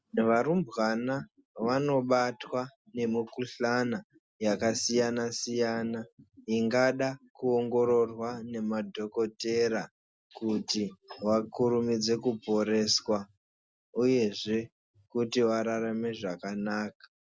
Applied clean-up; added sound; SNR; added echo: none; none; none; none.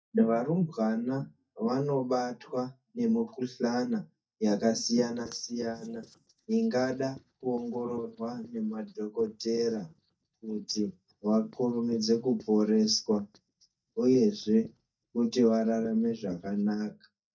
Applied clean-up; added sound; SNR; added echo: neural mask model DeepFilterNet 3.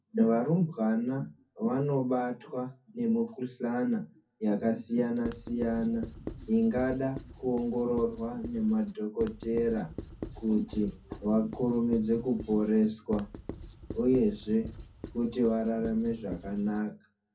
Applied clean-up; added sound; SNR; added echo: none; Writing; 14 dB; reverberation time 0.3 s.